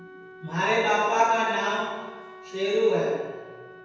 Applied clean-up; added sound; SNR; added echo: none; Wind instrument, woodwind instrument; 19 dB; reverberation time 1.2 s.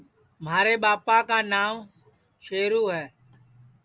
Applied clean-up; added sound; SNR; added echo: none; none; none; none.